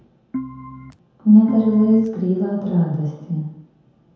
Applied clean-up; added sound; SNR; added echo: none; Organ; 14 dB; reverberation time 0.9 s.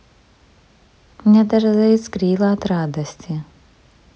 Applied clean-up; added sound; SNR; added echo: none; none; none; none.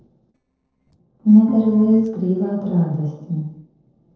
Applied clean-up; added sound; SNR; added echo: neural separator model SepFormer DNS4.